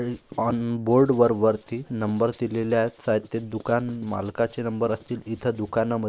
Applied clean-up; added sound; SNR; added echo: neural mask model Resemble Enhance denoiser.